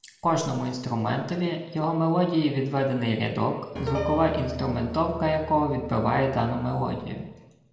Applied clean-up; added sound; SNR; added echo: none; Piano; 9 dB; reverberation time 1.0 s.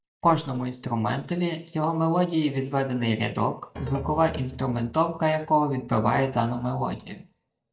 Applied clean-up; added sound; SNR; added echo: neural mask model DeepFilterNet 3.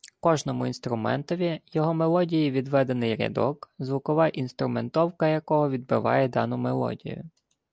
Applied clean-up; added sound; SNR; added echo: none; none; none; none.